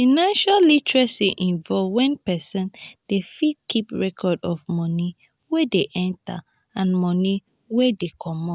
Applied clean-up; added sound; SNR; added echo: none; none; none; none.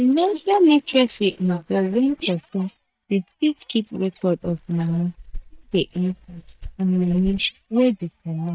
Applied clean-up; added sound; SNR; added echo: neural mask model DeepFilterNet 3.